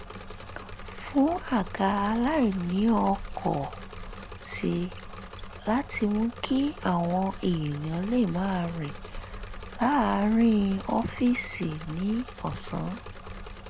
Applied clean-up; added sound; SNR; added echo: none; Engine / Mechanisms + Gull, seagull; 12 dB; none.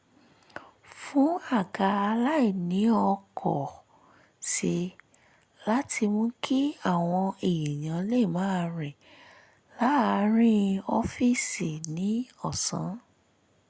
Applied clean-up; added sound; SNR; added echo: none; none; none; none.